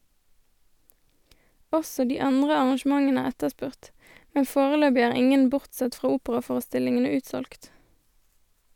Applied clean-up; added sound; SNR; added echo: none; none; none; none.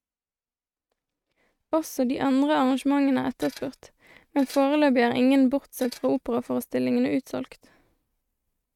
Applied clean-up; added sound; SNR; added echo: neural mask model RNNoise.